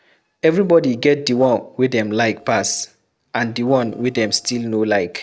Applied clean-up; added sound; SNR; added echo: neural separator model SepFormer DNS4.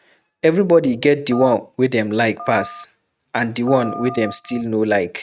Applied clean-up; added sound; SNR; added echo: neural mask model RNNoise.